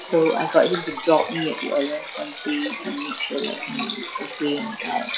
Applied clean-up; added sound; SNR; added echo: classical method log-MMSE.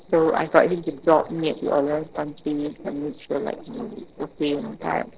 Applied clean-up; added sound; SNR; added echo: neural separator model SepFormer DNS4.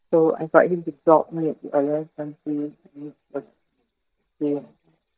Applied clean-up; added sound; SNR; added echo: neural mask model DeepFilterNet 3.